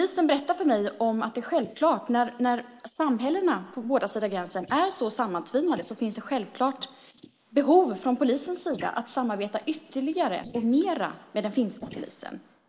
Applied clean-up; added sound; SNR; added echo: neural mask model Resemble Enhance denoiser.